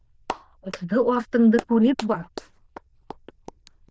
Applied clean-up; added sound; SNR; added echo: neural diffusion model UNIVERSE++.